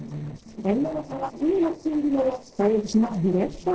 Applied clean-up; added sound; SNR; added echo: neural separator model SepFormer DNS4.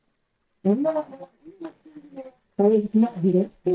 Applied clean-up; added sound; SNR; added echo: neural mask model DeepFilterNet 3.